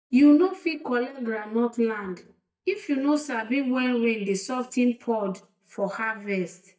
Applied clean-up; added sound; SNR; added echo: neural mask model DeepFilterNet 3.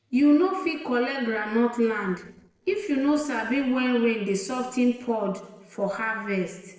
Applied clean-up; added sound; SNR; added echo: neural separator model SepFormer DNS4.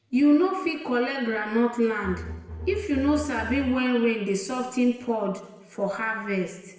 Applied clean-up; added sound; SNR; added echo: none; Bowed string instrument; 11 dB; reverberation time 0.9 s.